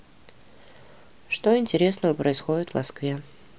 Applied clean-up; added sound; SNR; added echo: none; none; none; none.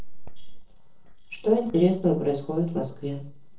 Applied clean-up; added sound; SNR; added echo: neural separator model SepFormer DNS4.